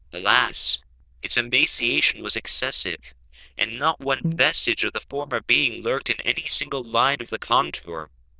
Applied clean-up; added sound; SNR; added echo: neural diffusion model UNIVERSE++.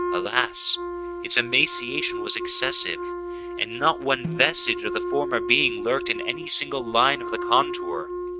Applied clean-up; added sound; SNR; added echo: neural mask model RNNoise.